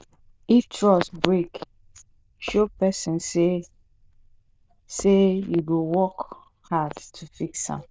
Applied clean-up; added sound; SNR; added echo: neural diffusion model UNIVERSE++.